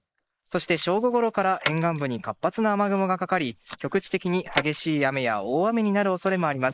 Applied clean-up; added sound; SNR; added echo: neural mask model Resemble Enhance denoiser.